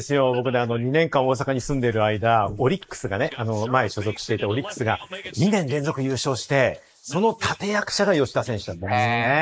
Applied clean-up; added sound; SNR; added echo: neural mask model Resemble Enhance denoiser.